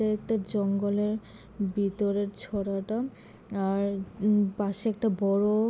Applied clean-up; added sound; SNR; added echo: none; none; none; none.